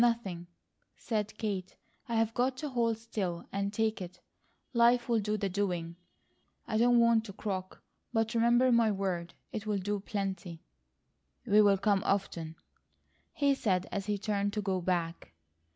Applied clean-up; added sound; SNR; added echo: none; none; none; none.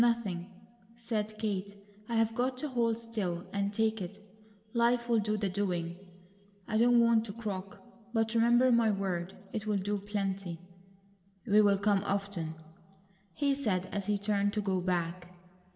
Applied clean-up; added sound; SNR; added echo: none; none; none; reverberation time 1.5 s.